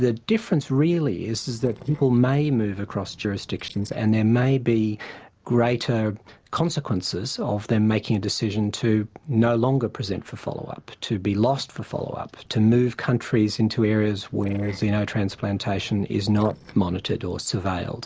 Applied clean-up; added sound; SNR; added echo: neural separator model SepFormer DNS4.